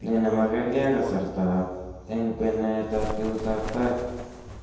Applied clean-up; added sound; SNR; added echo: none; Bird; 12 dB; reverberation time 1.1 s.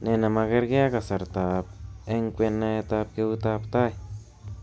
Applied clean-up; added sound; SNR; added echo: none; none; none; none.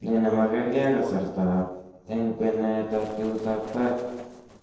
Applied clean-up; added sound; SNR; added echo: neural separator model SepFormer DNS4.